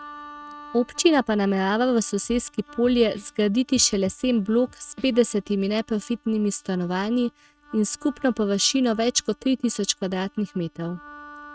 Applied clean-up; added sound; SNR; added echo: neural mask model RNNoise.